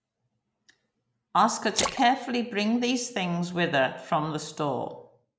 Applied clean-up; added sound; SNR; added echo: neural mask model Resemble Enhance denoiser.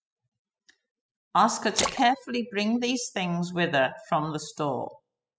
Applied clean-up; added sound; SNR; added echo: classical method spectral subtraction.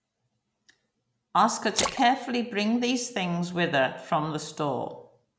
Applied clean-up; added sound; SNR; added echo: none; Splash, splatter; 8 dB; none.